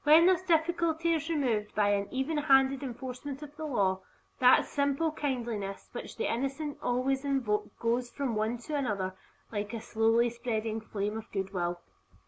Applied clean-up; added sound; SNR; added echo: none; none; none; none.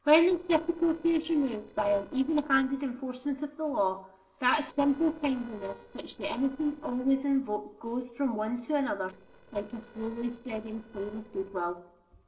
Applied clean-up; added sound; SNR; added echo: neural separator model SepFormer DNS4.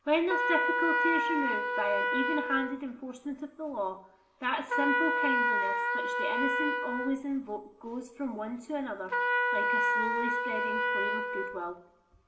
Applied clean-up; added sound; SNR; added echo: none; Trumpet; -3 dB; reverberation time 1.1 s.